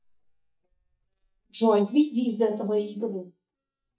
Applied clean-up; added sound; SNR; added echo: neural mask model DeepFilterNet 3.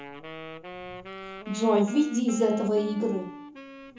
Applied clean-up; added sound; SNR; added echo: none; Wind instrument, woodwind instrument; 14 dB; reverberation time 0.8 s.